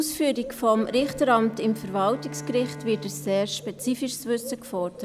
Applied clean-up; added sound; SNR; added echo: none; Bowed string instrument + Bird; 14 dB; none.